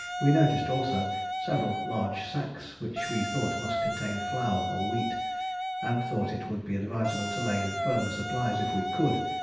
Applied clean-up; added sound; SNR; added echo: none; Wind instrument, woodwind instrument; 3 dB; reverberation time 0.9 s.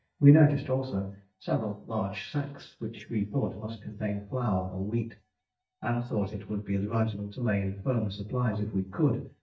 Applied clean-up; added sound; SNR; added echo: neural mask model DeepFilterNet 3.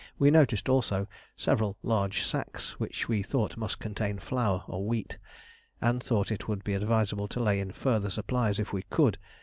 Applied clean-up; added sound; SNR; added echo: none; none; none; none.